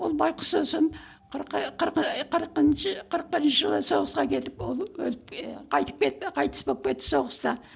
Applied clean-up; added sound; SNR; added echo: none; none; none; none.